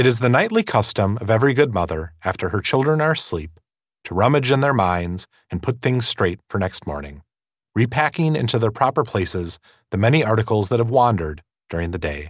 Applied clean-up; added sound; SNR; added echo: none; none; none; none.